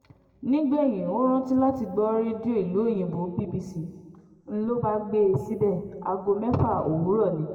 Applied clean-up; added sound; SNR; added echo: none; none; none; reverberation time 1.4 s.